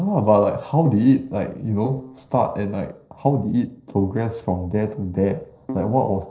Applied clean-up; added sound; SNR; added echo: neural separator model SepFormer DNS4.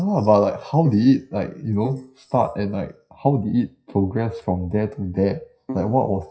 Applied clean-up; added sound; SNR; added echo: classical method WPE with log-MMSE.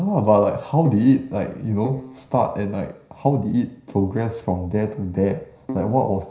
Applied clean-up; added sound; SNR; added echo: none; Keyboard (musical); 12 dB; reverberation time 0.5 s.